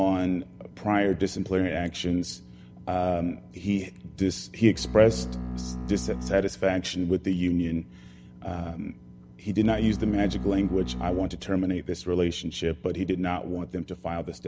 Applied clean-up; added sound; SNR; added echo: none; Bowed string instrument; 7 dB; none.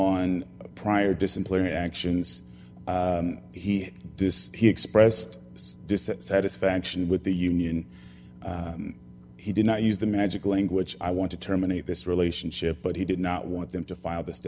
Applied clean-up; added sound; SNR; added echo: none; none; none; none.